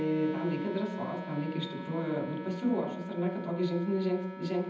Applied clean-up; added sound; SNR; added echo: none; Wind instrument, woodwind instrument; 11 dB; reverberation time 0.8 s.